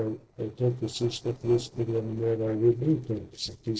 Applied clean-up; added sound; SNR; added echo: neural separator model SepFormer DNS4.